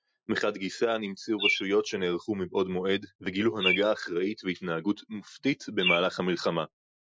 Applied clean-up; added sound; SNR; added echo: classical method Wiener filter.